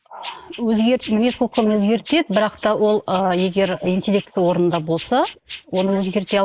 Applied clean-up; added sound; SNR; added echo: neural mask model Resemble Enhance denoiser.